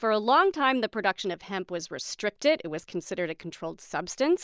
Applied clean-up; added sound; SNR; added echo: none; none; none; none.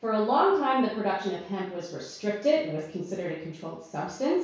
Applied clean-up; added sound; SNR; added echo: none; none; none; reverberation time 0.6 s.